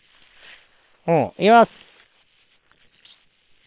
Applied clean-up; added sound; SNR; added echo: neural separator model SepFormer WHAM!.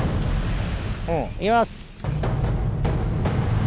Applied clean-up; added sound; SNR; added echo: none; none; none; none.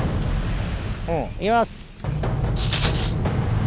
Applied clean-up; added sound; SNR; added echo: none; Rattle; 9 dB; none.